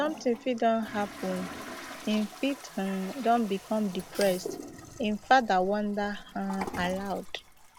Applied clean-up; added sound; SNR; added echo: none; Toilet flush; 13 dB; none.